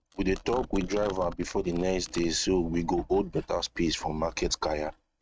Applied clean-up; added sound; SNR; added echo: neural mask model RNNoise.